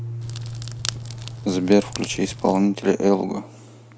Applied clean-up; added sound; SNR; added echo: none; Piano + Crackle; 11 dB; none.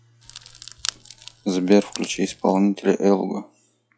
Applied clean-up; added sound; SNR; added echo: classical method log-MMSE.